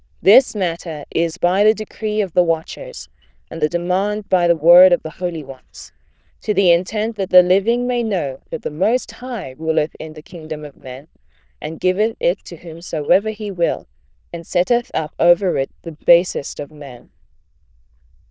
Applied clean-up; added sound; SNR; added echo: neural diffusion model UNIVERSE++.